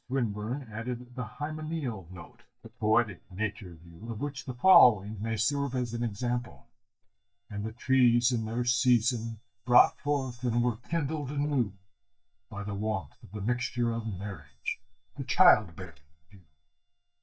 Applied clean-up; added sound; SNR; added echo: neural mask model DeepFilterNet 3.